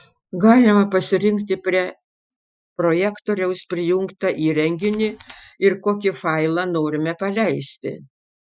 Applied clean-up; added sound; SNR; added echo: classical method Wiener filter.